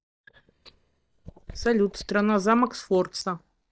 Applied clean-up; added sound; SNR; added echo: neural mask model DeepFilterNet 3.